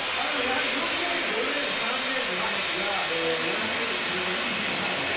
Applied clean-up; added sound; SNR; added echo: none; Sawing; -3 dB; reverberation time 0.9 s.